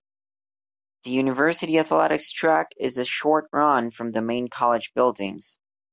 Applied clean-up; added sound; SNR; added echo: none; none; none; none.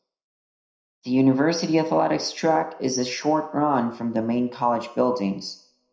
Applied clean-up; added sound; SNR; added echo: none; none; none; reverberation time 0.5 s.